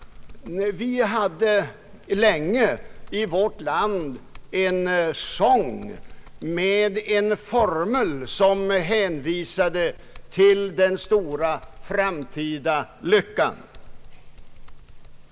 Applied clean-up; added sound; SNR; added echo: none; Computer keyboard; 16 dB; none.